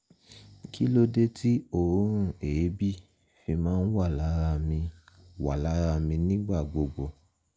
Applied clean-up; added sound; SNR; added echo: none; none; none; none.